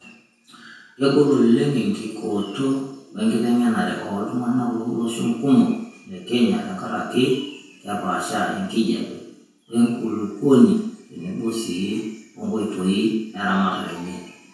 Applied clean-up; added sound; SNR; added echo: none; none; none; reverberation time 0.6 s.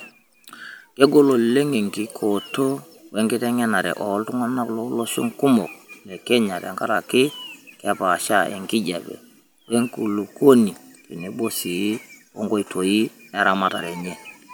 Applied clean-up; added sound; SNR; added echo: none; none; none; none.